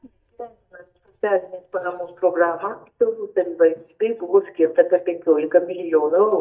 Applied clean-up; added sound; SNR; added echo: neural mask model DeepFilterNet 3.